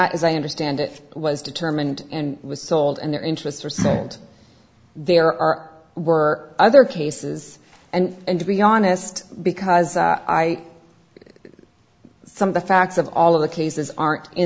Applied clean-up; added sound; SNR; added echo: none; none; none; none.